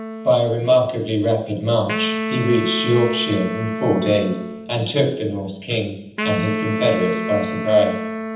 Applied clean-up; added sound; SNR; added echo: none; Wind instrument, woodwind instrument; 7 dB; reverberation time 0.8 s.